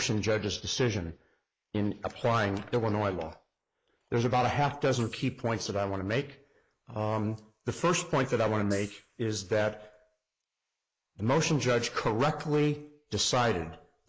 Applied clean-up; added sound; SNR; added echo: neural mask model Resemble Enhance denoiser.